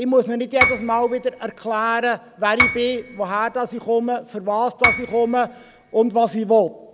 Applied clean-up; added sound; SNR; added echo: none; Piano; 5 dB; none.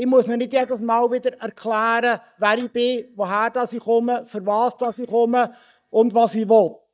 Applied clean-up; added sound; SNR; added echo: neural mask model DeepFilterNet 3.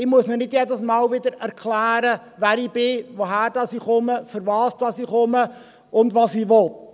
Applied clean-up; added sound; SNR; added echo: none; none; none; none.